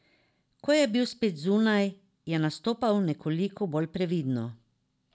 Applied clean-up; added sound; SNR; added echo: none; none; none; none.